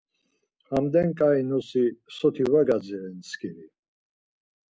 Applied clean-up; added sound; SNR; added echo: none; none; none; none.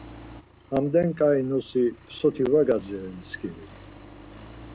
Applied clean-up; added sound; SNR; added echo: none; Accelerating, revving, vroom; 20 dB; none.